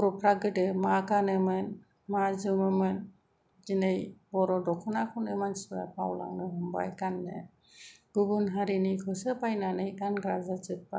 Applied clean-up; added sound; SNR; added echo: none; none; none; none.